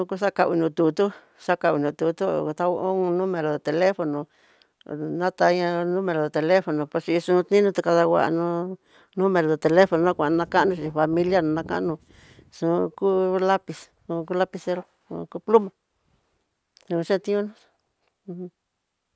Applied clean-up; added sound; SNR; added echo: none; none; none; none.